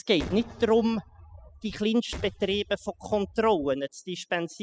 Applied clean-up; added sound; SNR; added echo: classical method spectral subtraction.